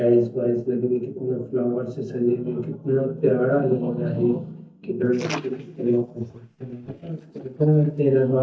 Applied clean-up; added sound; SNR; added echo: neural mask model DeepFilterNet 3.